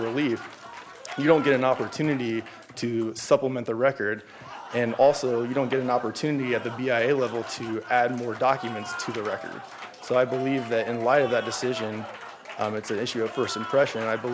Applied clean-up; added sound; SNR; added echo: none; Applause; 13 dB; none.